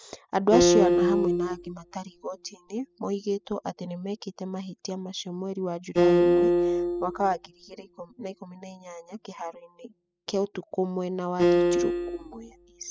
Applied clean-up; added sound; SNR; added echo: classical method spectral subtraction.